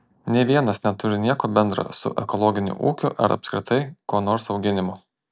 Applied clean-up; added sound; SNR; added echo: none; none; none; none.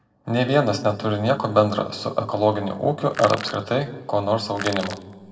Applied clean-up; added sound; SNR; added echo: none; Crushing; 11 dB; reverberation time 1.0 s.